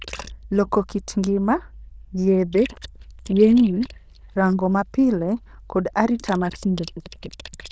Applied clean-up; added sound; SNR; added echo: neural diffusion model UNIVERSE++.